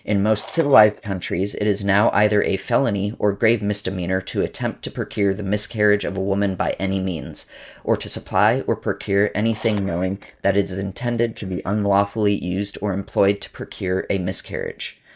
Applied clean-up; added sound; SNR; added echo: neural mask model DeepFilterNet 3.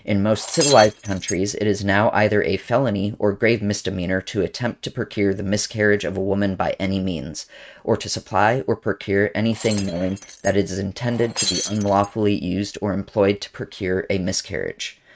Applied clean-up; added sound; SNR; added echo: neural mask model RNNoise.